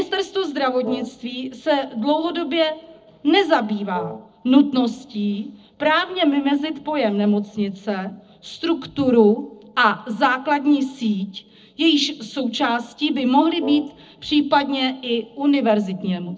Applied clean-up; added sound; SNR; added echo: neural separator model SepFormer DNS4.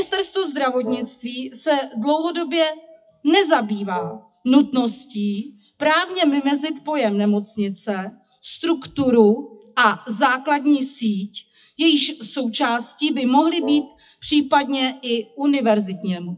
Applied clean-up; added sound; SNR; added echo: classical method WPE with log-MMSE.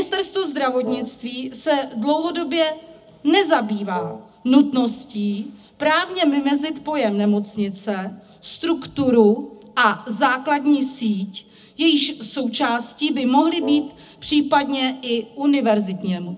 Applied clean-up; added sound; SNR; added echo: none; Wind instrument, woodwind instrument; 12 dB; reverberation time 0.4 s.